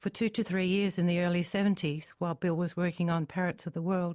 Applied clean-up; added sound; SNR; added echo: none; none; none; none.